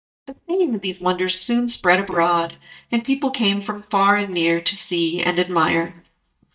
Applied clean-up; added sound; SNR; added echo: neural mask model DeepFilterNet 3.